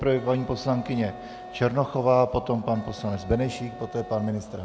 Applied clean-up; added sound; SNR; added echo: none; Wind instrument, woodwind instrument; 17 dB; none.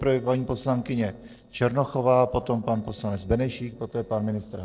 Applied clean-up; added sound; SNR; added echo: neural separator model SepFormer DNS4.